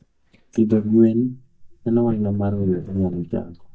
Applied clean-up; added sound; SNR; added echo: neural mask model DeepFilterNet 3.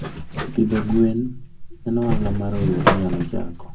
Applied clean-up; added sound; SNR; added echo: none; Zipper (clothing); 1 dB; reverberation time 0.3 s.